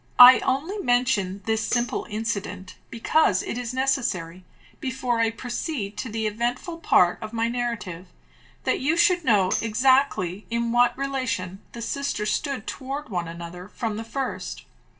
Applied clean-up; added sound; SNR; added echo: none; Tambourine; 12 dB; reverberation time 0.2 s.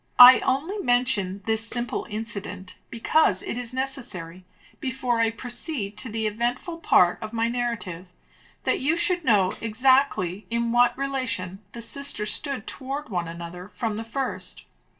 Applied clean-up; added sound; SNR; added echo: neural separator model SepFormer DNS4.